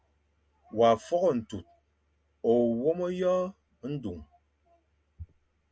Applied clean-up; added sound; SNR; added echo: none; none; none; none.